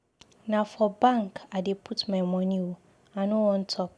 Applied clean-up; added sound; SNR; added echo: none; none; none; none.